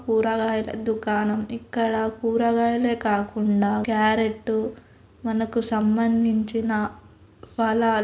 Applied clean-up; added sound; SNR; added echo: none; none; none; none.